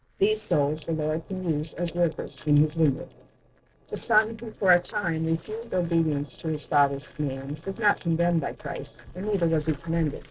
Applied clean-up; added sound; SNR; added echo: neural separator model SepFormer DNS4.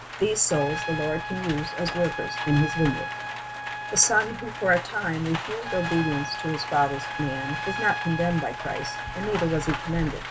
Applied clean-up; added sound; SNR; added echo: none; Rain + Trumpet; 6 dB; none.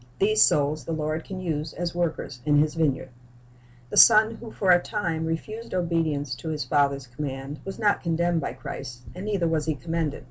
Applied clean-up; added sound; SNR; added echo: none; none; none; none.